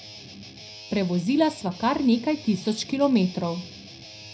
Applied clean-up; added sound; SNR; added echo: none; Guitar; 17 dB; reverberation time 0.4 s.